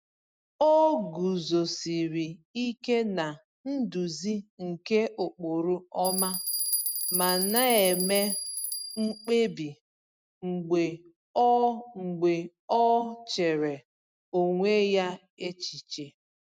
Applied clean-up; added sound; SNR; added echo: none; Bell; 3 dB; none.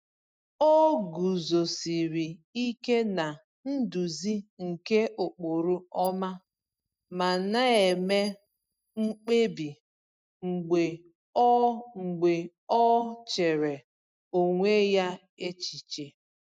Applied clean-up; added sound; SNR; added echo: neural mask model DeepFilterNet 3.